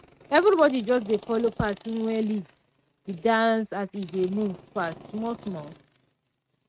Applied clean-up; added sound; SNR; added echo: neural mask model RNNoise.